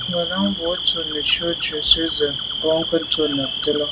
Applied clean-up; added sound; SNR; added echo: none; Cricket; 4 dB; none.